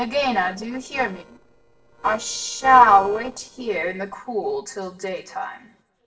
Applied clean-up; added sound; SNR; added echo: neural separator model SepFormer DNS4.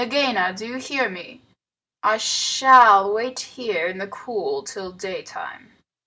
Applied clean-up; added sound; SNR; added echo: none; none; none; none.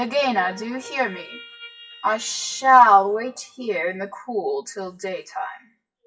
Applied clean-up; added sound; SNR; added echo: classical method WPE with log-MMSE.